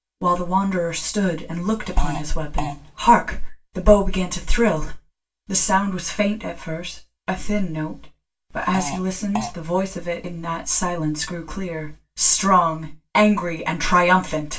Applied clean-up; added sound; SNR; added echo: none; Fart; 12 dB; reverberation time 0.2 s.